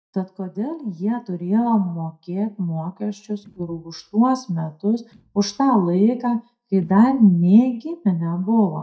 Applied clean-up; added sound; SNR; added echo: neural mask model DeepFilterNet 3.